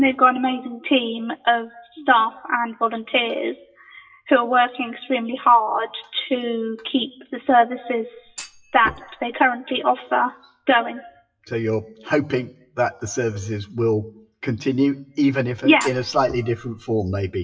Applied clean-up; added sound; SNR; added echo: classical method WPE with log-MMSE.